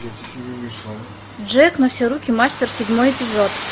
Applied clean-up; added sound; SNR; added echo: none; none; none; none.